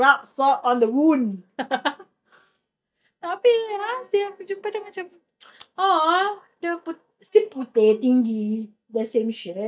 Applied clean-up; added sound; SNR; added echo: neural mask model DeepFilterNet 3.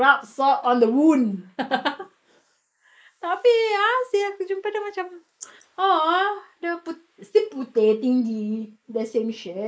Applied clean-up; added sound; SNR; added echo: neural mask model Resemble Enhance denoiser.